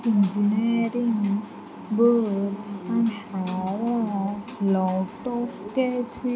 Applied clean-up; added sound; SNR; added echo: none; none; none; none.